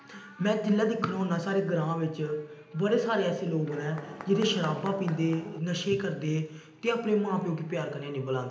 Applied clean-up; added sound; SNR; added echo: none; Mechanisms; 14 dB; reverberation time 0.8 s.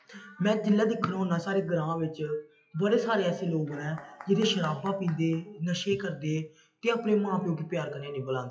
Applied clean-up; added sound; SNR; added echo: classical method WPE with log-MMSE.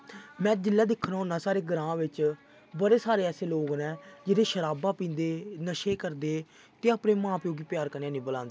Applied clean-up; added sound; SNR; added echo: none; none; none; none.